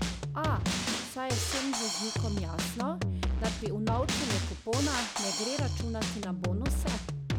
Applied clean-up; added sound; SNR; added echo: none; Drum kit; -4 dB; none.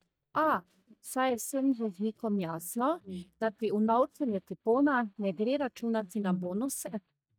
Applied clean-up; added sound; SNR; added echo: neural mask model DeepFilterNet 3.